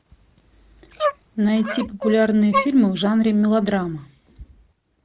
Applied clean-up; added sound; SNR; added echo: none; Dog; 8 dB; none.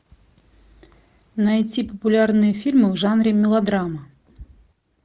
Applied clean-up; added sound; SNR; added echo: none; none; none; none.